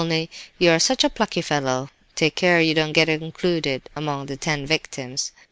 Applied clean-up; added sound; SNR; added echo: none; none; none; none.